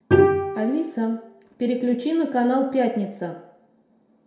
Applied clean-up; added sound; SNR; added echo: none; Bowed string instrument; -1 dB; reverberation time 0.6 s.